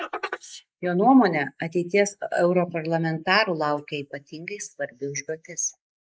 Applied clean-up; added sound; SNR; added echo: neural mask model Resemble Enhance denoiser.